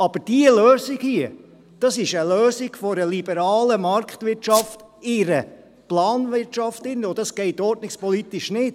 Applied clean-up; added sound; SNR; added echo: none; Squeak; 10 dB; none.